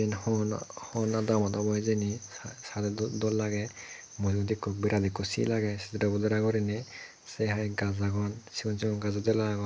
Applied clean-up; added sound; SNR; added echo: none; none; none; none.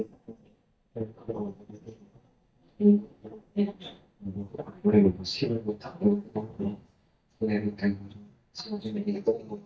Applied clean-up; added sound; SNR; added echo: neural mask model DeepFilterNet 3.